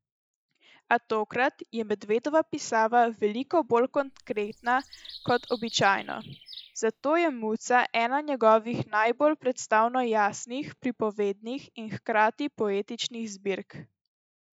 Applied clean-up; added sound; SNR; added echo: classical method log-MMSE.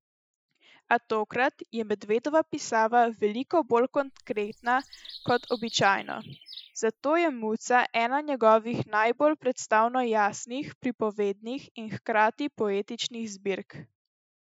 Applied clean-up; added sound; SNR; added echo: classical method Wiener filter.